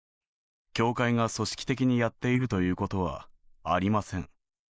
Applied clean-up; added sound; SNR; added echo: neural mask model Resemble Enhance denoiser.